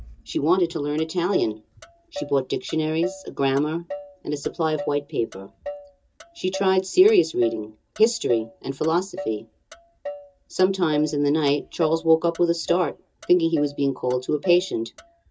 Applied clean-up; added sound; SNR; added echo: none; Motor vehicle (road); 15 dB; reverberation time 0.2 s.